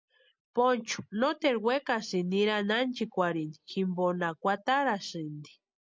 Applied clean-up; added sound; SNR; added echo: none; none; none; none.